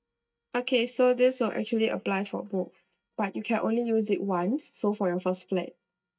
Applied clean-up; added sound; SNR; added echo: neural mask model DeepFilterNet 3.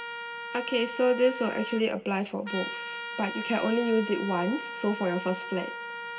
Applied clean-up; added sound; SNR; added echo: none; Trumpet; 8 dB; reverberation time 0.7 s.